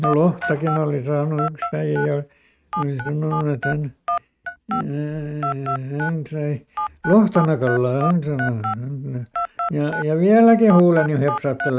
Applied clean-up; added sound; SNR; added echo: neural mask model RNNoise.